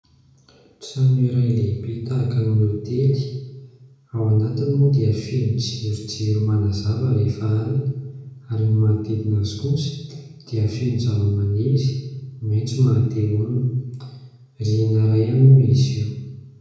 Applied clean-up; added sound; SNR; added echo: none; none; none; reverberation time 0.9 s.